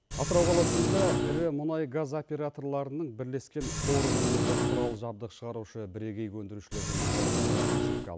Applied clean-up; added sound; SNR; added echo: none; Engine; -4 dB; none.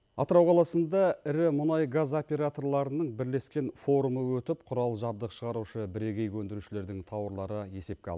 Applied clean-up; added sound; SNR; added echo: none; none; none; none.